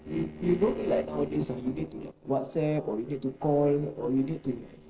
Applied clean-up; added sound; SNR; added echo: neural separator model SepFormer DNS4.